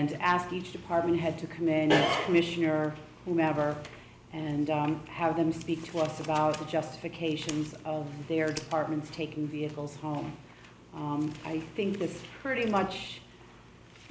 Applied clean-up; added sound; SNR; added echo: none; none; none; none.